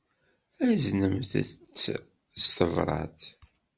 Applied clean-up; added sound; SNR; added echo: none; none; none; none.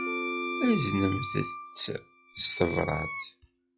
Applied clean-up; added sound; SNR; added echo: classical method log-MMSE.